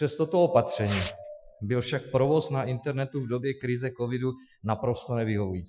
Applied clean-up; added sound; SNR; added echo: classical method Wiener filter.